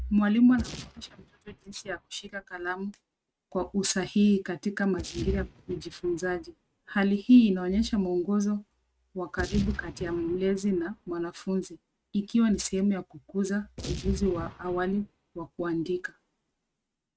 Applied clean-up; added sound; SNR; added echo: neural mask model RNNoise.